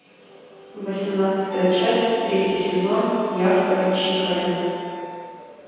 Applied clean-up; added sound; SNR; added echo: none; Wind instrument, woodwind instrument; 14 dB; reverberation time 2.2 s.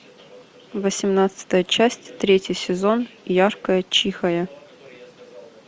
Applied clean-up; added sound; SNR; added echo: none; none; none; none.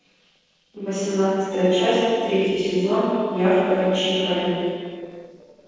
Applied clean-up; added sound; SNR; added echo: neural separator model SepFormer DNS4.